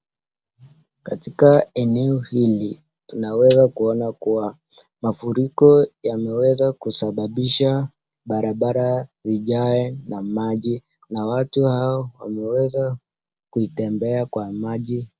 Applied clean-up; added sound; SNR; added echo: none; none; none; none.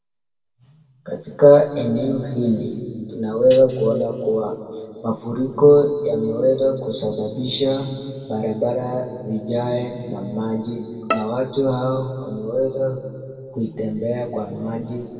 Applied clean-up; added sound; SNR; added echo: none; Bowed string instrument; 10 dB; reverberation time 2.1 s.